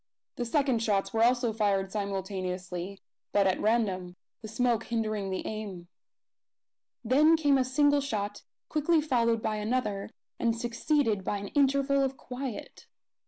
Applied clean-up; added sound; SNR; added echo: none; none; none; none.